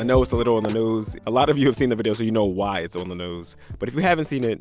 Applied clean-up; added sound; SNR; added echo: none; none; none; none.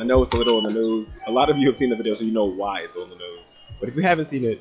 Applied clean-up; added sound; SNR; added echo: classical method log-MMSE.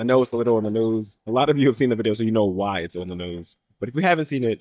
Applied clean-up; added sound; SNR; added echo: neural mask model DeepFilterNet 3.